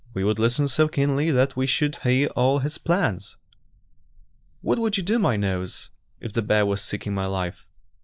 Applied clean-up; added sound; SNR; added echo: neural mask model Resemble Enhance denoiser.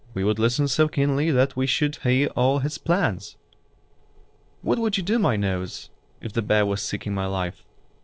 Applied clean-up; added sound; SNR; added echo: neural separator model SepFormer DNS4.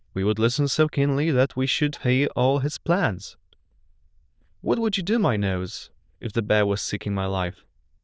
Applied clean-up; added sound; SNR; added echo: neural diffusion model UNIVERSE++.